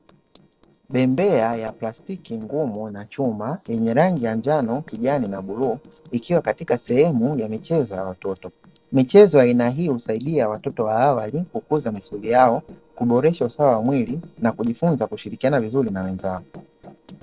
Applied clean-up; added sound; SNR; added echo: neural separator model SepFormer DNS4.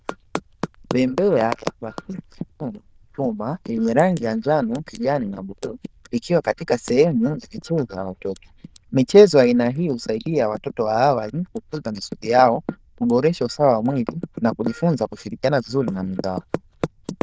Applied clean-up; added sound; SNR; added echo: neural diffusion model UNIVERSE++.